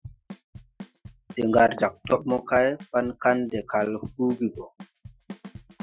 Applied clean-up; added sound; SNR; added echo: classical method Wiener filter.